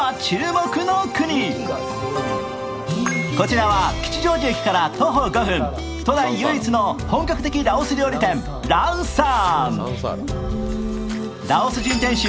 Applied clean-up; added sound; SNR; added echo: none; none; none; none.